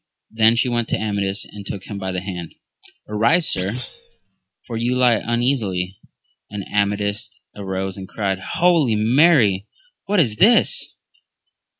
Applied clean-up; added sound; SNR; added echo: none; Thump, thud; 11 dB; none.